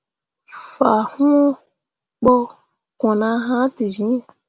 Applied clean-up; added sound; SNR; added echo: none; none; none; none.